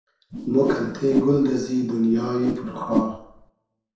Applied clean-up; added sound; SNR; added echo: neural separator model SepFormer DNS4.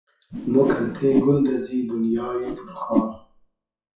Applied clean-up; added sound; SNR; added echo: classical method WPE with log-MMSE.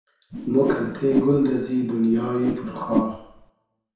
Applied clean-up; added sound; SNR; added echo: none; Whoosh, swoosh, swish; 6 dB; reverberation time 0.7 s.